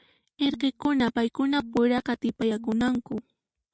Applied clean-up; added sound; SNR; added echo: neural mask model DeepFilterNet 3.